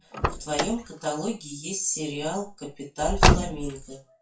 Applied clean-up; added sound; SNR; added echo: classical method WPE with log-MMSE.